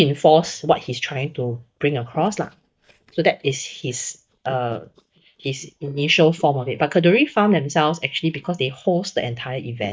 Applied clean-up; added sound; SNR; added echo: neural mask model DeepFilterNet 3.